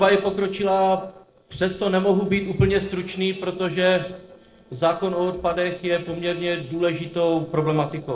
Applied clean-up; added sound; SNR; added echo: neural separator model SepFormer DNS4.